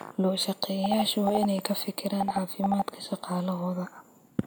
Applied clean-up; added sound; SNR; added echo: none; Telephone; 5 dB; none.